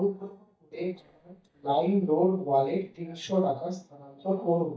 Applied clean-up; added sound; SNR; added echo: neural mask model DeepFilterNet 3.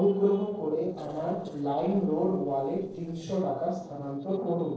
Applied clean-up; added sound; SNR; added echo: neural separator model SepFormer DNS4.